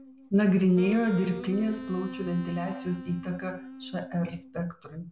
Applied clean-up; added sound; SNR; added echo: none; Wind instrument, woodwind instrument; 13 dB; none.